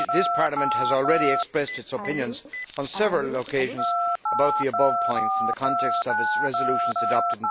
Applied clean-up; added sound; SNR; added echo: none; Telephone; -1 dB; none.